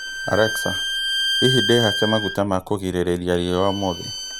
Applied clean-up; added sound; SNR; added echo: none; Bowed string instrument; 4 dB; none.